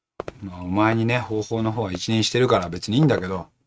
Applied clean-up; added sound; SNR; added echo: neural mask model RNNoise.